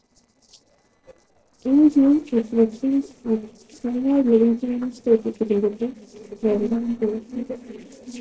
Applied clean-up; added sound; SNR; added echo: neural separator model SepFormer DNS4.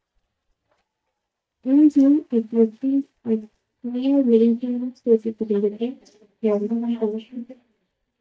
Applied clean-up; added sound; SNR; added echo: neural mask model DeepFilterNet 3.